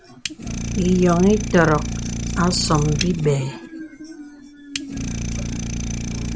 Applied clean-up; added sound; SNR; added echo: none; Idling; 5 dB; none.